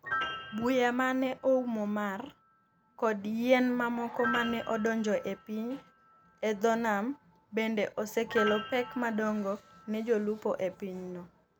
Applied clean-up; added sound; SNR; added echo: none; Piano; 12 dB; none.